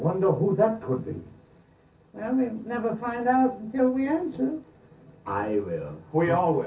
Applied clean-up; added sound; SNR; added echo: none; none; none; reverberation time 0.3 s.